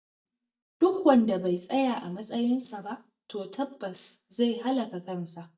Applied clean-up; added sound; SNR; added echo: neural mask model DeepFilterNet 3.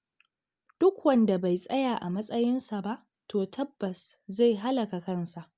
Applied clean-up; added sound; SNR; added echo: none; none; none; none.